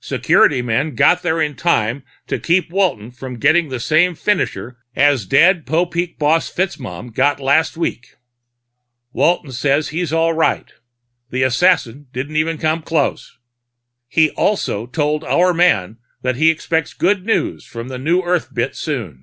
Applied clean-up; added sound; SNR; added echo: none; none; none; none.